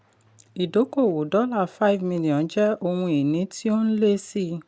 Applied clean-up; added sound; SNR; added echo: none; none; none; none.